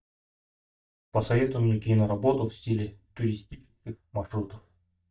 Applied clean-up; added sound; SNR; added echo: neural mask model DeepFilterNet 3.